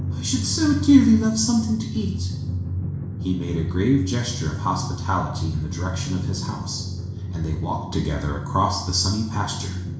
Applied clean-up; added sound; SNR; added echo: none; Drum; 4 dB; reverberation time 0.7 s.